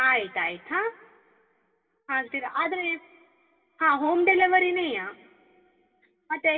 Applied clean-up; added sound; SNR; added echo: none; none; none; reverberation time 1.4 s.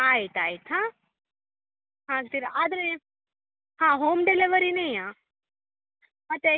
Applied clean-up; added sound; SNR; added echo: none; none; none; none.